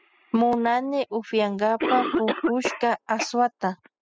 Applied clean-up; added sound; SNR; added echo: classical method spectral subtraction.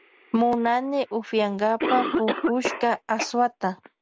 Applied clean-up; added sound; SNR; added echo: none; Cough; 6 dB; none.